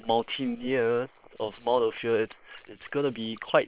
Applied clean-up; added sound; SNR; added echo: neural separator model SepFormer WHAM!.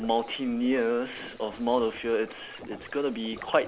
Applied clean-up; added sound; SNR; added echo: none; Stream; 19 dB; none.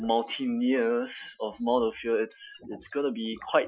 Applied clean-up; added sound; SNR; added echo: classical method Wiener filter.